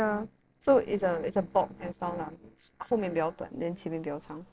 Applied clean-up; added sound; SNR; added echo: neural separator model SepFormer DNS4.